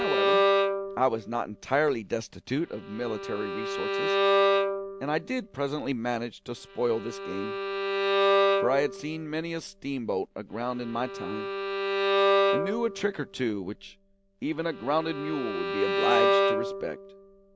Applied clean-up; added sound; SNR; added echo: none; Bowed string instrument; -3 dB; none.